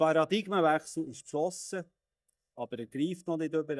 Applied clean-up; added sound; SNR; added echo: neural mask model DeepFilterNet 3.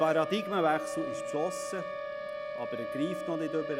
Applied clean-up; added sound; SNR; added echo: none; Siren; 4 dB; none.